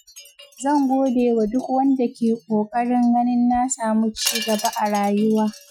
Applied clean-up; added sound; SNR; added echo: classical method Wiener filter.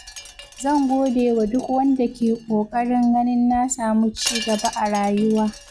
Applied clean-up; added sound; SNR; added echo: none; Wind chime; 15 dB; none.